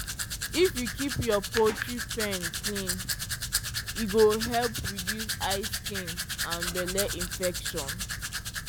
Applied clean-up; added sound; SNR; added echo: none; Domestic sounds, home sounds; 2 dB; none.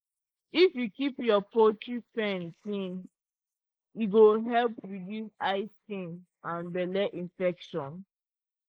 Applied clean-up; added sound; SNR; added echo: neural mask model Resemble Enhance denoiser.